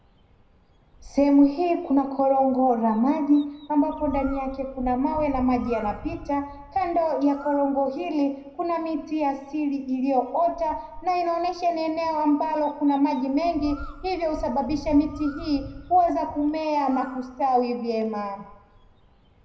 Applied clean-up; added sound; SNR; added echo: none; Bird; 18 dB; reverberation time 0.7 s.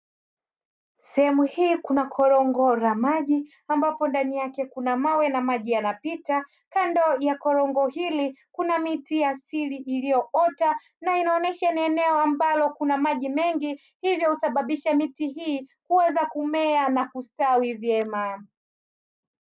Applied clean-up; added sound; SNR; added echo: none; none; none; none.